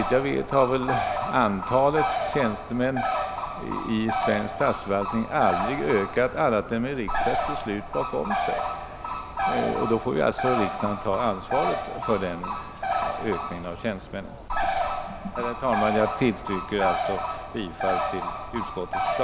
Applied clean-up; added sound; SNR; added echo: none; Bird; 2 dB; none.